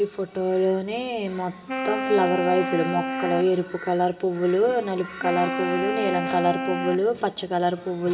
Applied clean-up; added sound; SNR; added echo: none; Wind instrument, woodwind instrument; 6 dB; reverberation time 1.1 s.